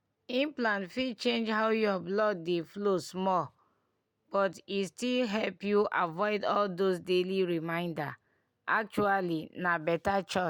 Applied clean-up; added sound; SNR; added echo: none; none; none; none.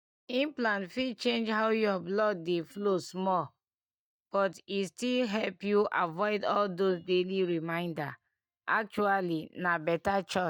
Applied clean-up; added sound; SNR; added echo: neural mask model DeepFilterNet 3.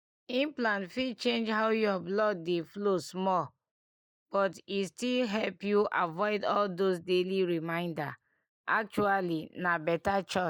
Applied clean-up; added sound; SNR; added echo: neural mask model Resemble Enhance denoiser.